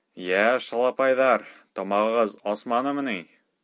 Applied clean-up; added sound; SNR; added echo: none; none; none; none.